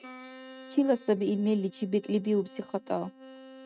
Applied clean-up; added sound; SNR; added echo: neural mask model RNNoise.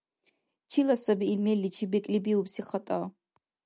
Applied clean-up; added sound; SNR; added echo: none; none; none; none.